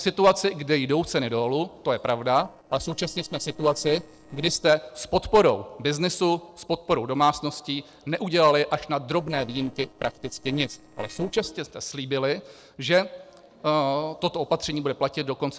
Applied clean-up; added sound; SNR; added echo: neural separator model SepFormer DNS4.